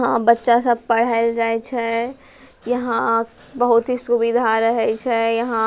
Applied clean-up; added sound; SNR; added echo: none; none; none; none.